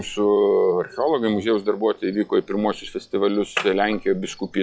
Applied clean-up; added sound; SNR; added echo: classical method log-MMSE.